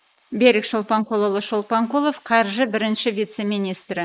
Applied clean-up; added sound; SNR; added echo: neural mask model Resemble Enhance denoiser.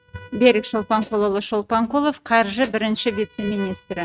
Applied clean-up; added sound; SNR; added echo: neural mask model RNNoise.